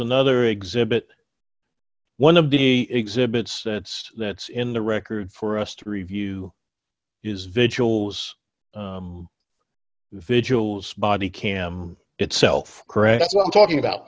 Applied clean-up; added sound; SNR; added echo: none; none; none; none.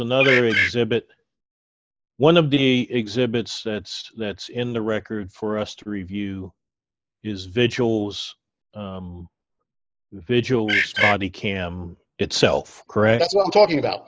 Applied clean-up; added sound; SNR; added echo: neural mask model Resemble Enhance denoiser.